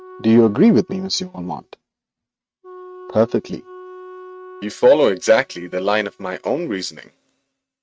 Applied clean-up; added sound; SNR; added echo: neural mask model RNNoise.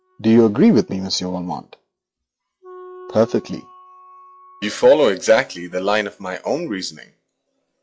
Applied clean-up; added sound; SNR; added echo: classical method log-MMSE.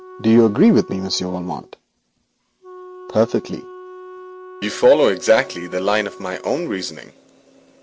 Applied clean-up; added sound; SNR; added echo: none; Wind instrument, woodwind instrument; 19 dB; none.